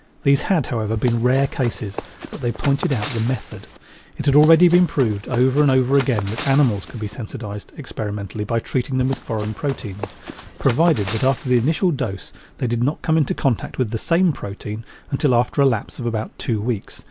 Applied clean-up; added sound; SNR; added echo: none; Run; 11 dB; none.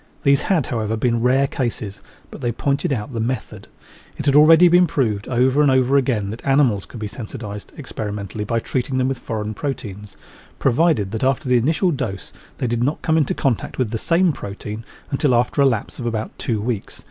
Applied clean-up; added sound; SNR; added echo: none; none; none; none.